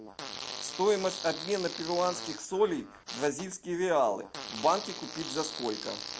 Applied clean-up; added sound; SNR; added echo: none; Fart; 10 dB; none.